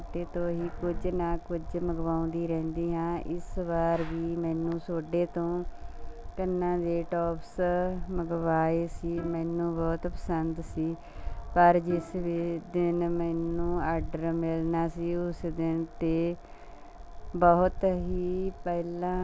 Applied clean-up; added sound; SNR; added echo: none; Bowed string instrument; 18 dB; none.